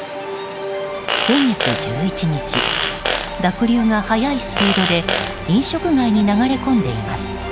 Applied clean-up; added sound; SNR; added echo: none; Fart; 5 dB; none.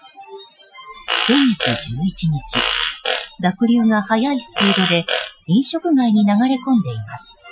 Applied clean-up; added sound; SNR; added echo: classical method Wiener filter.